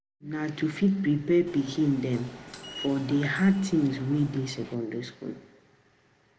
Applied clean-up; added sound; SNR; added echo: none; Subway, metro, underground; 16 dB; none.